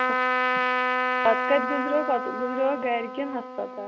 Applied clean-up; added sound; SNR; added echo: none; Trumpet; -1 dB; none.